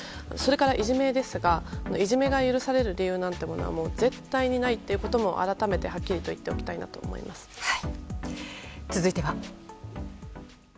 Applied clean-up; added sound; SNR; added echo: none; none; none; none.